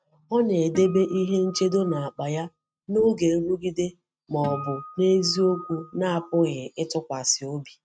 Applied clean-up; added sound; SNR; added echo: neural mask model RNNoise.